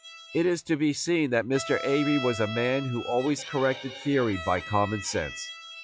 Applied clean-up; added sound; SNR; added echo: classical method log-MMSE.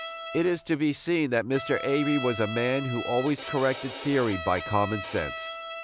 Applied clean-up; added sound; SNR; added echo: none; Bowed string instrument; 10 dB; none.